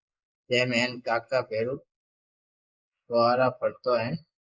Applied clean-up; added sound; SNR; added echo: neural mask model Resemble Enhance denoiser.